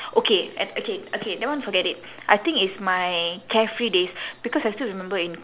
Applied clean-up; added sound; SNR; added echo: none; none; none; none.